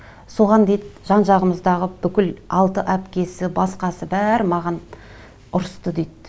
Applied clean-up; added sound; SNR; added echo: none; none; none; none.